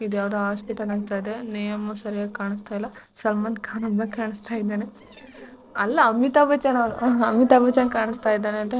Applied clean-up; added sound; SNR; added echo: neural separator model SepFormer DNS4.